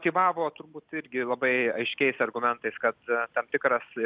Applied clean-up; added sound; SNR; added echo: none; none; none; none.